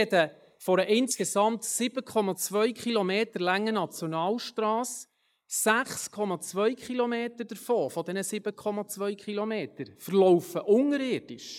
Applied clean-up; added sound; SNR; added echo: neural mask model Resemble Enhance denoiser.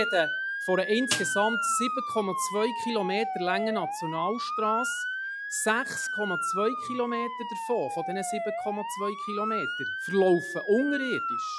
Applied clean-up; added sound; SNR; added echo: classical method log-MMSE.